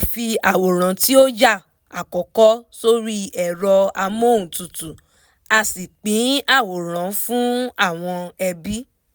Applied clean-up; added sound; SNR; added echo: none; none; none; none.